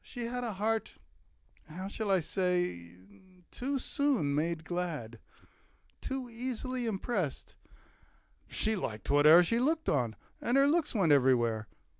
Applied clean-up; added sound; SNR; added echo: none; none; none; none.